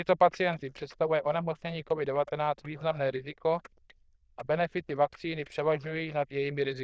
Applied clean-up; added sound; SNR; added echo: neural diffusion model UNIVERSE++.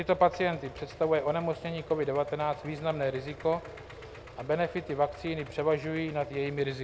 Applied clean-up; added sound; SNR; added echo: none; Idling; 18 dB; none.